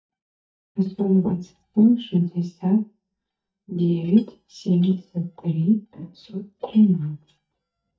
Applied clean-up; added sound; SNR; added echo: neural mask model DeepFilterNet 3.